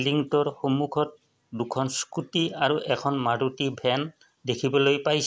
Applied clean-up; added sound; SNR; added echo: none; none; none; none.